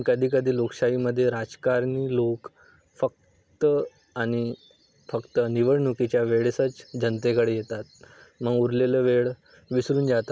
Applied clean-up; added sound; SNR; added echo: none; none; none; none.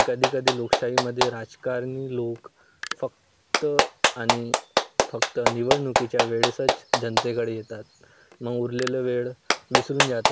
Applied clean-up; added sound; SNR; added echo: none; Clapping; -3 dB; none.